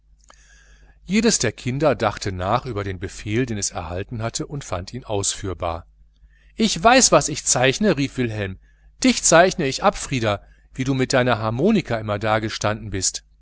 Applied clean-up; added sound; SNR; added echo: none; none; none; none.